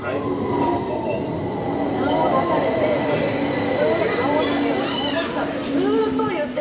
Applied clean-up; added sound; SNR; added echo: none; Subway, metro, underground; -4 dB; reverberation time 0.8 s.